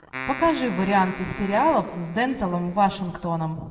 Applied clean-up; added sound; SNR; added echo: none; Keyboard (musical); 14 dB; reverberation time 1.2 s.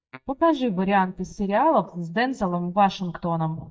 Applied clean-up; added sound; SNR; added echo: neural mask model DeepFilterNet 3.